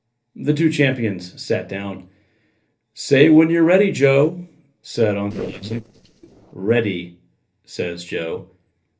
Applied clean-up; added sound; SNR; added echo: neural separator model SepFormer DNS4.